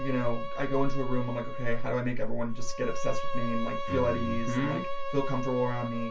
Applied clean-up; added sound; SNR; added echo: none; Bowed string instrument; 11 dB; reverberation time 0.2 s.